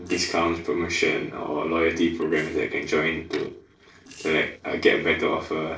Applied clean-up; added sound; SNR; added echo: neural separator model SepFormer DNS4.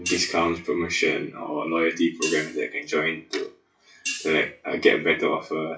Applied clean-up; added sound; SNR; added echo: classical method WPE with log-MMSE.